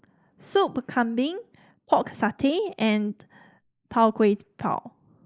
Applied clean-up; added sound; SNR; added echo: neural mask model Resemble Enhance denoiser.